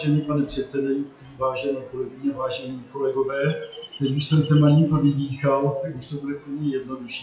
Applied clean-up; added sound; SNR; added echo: classical method WPE with log-MMSE.